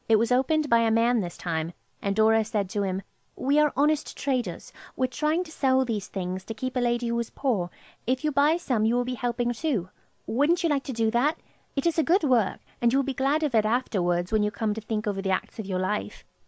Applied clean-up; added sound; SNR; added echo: none; none; none; none.